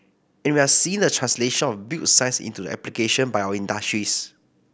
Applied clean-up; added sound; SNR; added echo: none; none; none; none.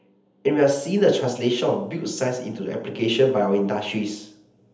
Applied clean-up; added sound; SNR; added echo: none; none; none; reverberation time 0.7 s.